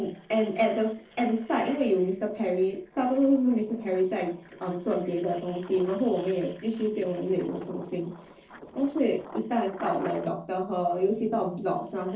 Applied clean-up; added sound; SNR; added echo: neural separator model SepFormer DNS4.